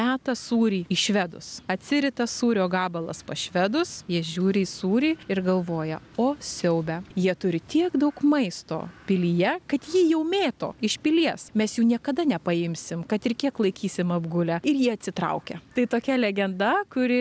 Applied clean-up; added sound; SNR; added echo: none; none; none; none.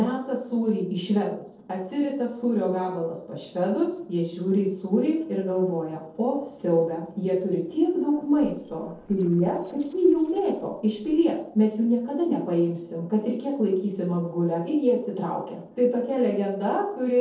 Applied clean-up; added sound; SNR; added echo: neural separator model SepFormer DNS4.